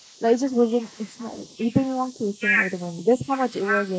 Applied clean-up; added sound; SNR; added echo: neural mask model Resemble Enhance denoiser.